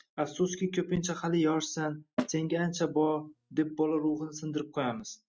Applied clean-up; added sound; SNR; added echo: neural mask model RNNoise.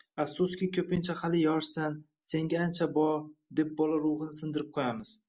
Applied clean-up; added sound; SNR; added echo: none; none; none; none.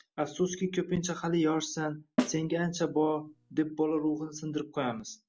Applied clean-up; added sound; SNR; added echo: none; Snare drum; 6 dB; none.